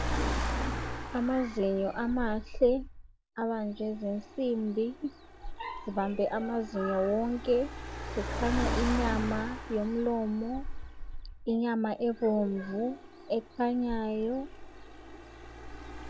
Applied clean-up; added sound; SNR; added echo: none; Car; 6 dB; none.